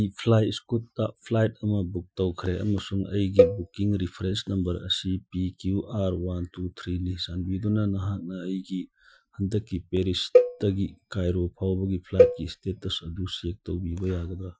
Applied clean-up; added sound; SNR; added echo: classical method Wiener filter.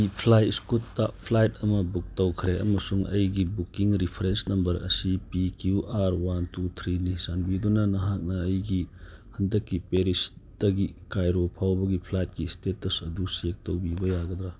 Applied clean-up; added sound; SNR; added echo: none; none; none; none.